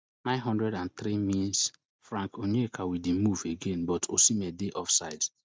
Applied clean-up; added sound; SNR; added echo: none; none; none; none.